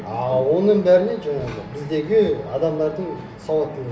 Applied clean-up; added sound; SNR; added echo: none; none; none; none.